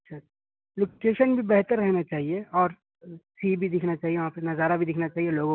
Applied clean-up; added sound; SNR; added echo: none; none; none; none.